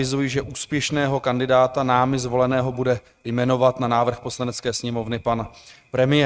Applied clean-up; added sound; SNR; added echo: neural mask model RNNoise.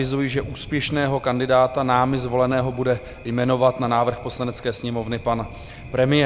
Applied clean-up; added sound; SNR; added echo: none; Thunder; 17 dB; none.